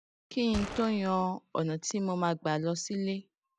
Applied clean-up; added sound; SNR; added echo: none; Gunshot, gunfire; 9 dB; none.